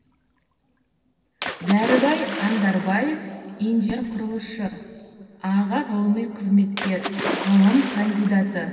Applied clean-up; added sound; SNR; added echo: none; Splash, splatter; 10 dB; reverberation time 2.4 s.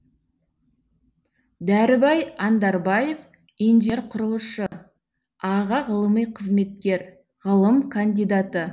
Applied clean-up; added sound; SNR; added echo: none; none; none; none.